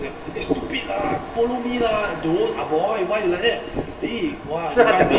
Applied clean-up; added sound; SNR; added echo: none; none; none; reverberation time 0.8 s.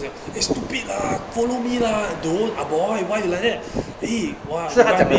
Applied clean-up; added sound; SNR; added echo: none; none; none; none.